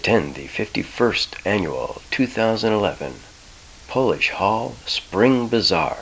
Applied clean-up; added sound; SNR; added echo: none; none; none; none.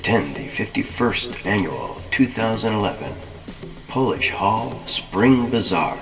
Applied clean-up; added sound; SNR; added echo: none; Drum kit; 17 dB; reverberation time 2.0 s.